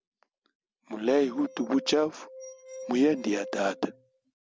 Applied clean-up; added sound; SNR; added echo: none; Glass; 16 dB; none.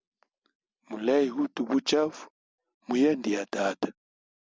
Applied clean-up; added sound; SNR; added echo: none; none; none; none.